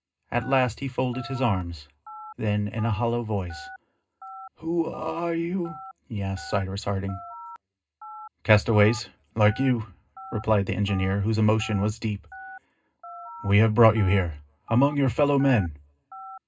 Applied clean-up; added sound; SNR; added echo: none; Telephone; 18 dB; reverberation time 0.2 s.